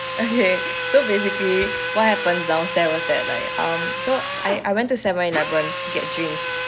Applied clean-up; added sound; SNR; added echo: none; Drill; -1 dB; none.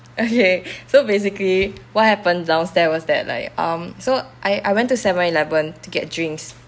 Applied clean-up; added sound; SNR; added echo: none; none; none; none.